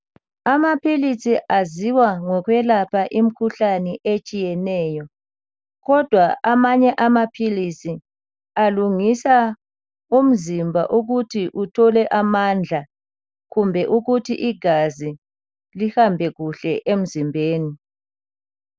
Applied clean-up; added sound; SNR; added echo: none; none; none; none.